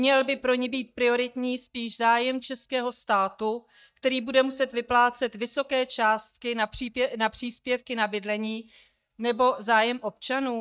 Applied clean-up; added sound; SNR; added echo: neural mask model DeepFilterNet 3.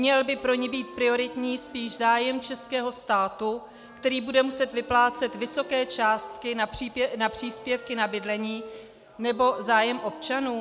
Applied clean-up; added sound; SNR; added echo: none; Wind instrument, woodwind instrument; 19 dB; none.